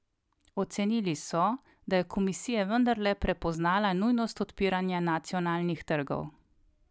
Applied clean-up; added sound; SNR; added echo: none; none; none; none.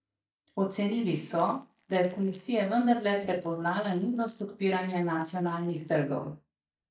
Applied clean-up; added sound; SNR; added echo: neural mask model DeepFilterNet 3.